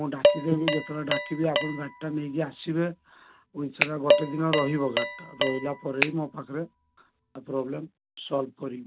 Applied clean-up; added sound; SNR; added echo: none; Dishes, pots, and pans + Finger snapping; -1 dB; none.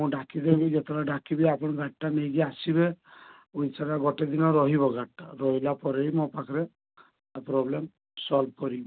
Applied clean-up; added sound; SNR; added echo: none; none; none; none.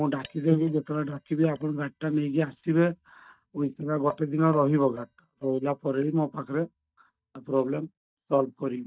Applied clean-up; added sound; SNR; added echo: neural mask model DeepFilterNet 3.